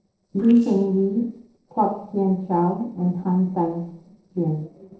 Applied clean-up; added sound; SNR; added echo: neural separator model SepFormer DNS4.